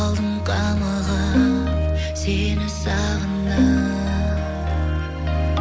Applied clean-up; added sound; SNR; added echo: none; Bowed string instrument; 2 dB; none.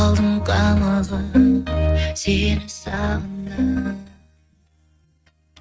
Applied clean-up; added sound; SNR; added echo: neural mask model RNNoise.